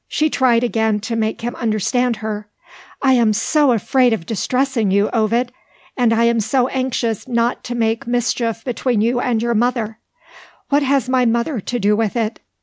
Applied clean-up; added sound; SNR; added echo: none; none; none; none.